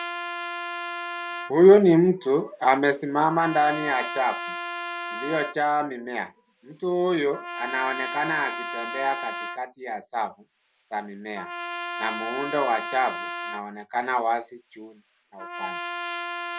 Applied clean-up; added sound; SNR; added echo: none; Trumpet; 9 dB; none.